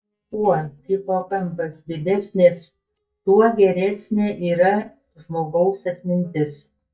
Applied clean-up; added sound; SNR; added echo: neural mask model DeepFilterNet 3.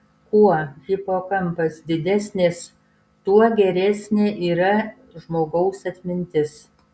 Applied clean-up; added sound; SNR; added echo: none; none; none; none.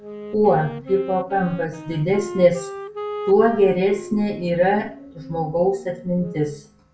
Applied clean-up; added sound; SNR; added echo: none; Wind instrument, woodwind instrument; 14 dB; reverberation time 0.3 s.